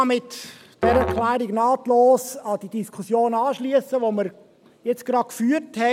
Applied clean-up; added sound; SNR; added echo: none; Musical instrument; 8 dB; none.